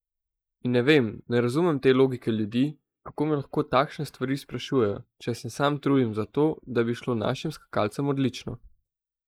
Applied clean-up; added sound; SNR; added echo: neural mask model Resemble Enhance denoiser.